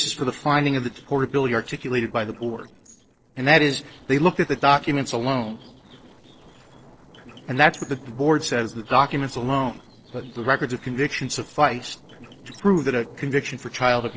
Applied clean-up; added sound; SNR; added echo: neural separator model SepFormer DNS4.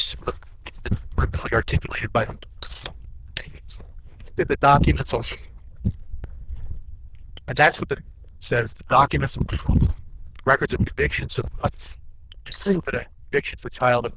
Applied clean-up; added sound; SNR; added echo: neural diffusion model UNIVERSE++.